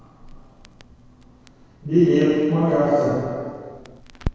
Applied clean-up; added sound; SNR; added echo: none; Crackle; 15 dB; reverberation time 2.0 s.